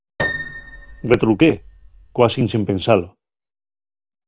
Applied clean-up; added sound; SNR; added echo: none; Piano; 11 dB; none.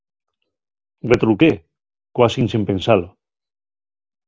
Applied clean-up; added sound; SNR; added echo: none; none; none; none.